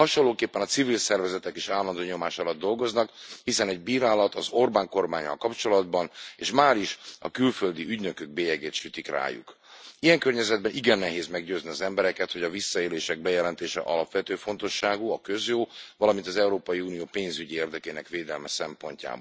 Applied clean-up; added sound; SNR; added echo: none; none; none; none.